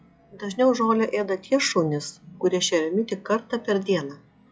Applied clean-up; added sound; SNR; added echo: classical method log-MMSE.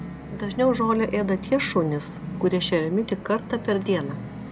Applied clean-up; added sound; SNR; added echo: none; Musical instrument; 10 dB; none.